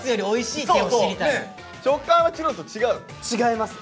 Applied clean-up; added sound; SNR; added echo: none; none; none; none.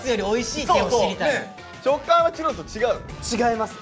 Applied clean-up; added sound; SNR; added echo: none; Wind; 16 dB; none.